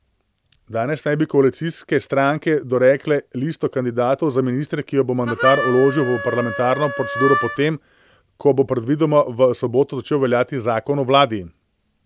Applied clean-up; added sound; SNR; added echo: none; Harmonica; 6 dB; none.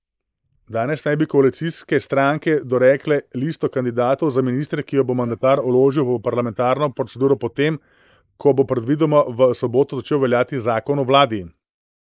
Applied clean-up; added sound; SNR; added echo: neural mask model Resemble Enhance denoiser.